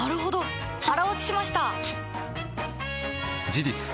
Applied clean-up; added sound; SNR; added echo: none; none; none; none.